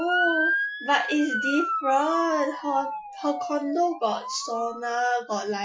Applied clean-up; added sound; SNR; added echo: classical method Wiener filter.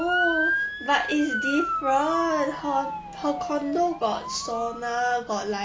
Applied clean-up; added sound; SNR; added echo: none; Motor vehicle (road) / Siren; 4 dB; none.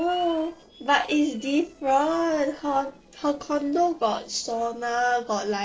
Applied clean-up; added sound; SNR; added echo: neural separator model SepFormer DNS4.